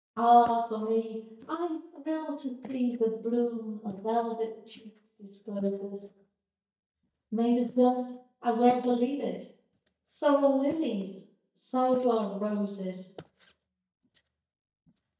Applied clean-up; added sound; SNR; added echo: neural mask model DeepFilterNet 3.